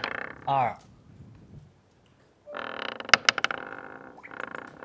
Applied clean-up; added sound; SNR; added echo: none; Door; -5 dB; none.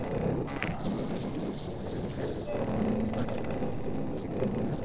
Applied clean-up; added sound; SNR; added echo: neural separator model SepFormer DNS4.